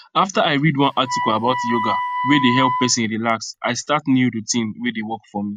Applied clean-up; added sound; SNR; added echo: none; Wind instrument, woodwind instrument; 5 dB; none.